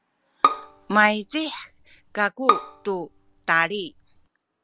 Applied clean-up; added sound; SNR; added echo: none; Bowed string instrument; 2 dB; none.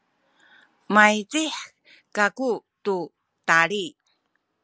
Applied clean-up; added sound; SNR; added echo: none; none; none; none.